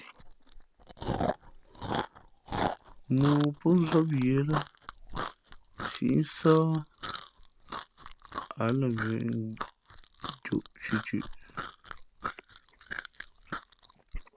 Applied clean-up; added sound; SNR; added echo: none; Chewing, mastication; 8 dB; none.